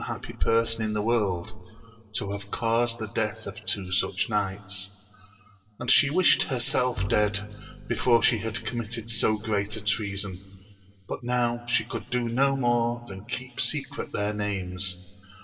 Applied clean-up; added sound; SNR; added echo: none; Bowed string instrument; 11 dB; reverberation time 2.9 s.